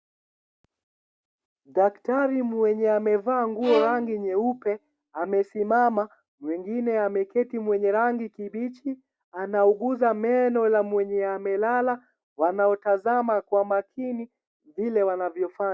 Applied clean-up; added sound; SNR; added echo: none; Bowed string instrument; 9 dB; none.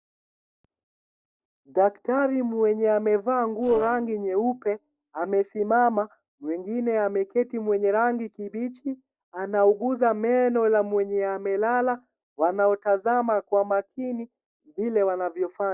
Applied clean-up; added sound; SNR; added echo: neural separator model SepFormer DNS4.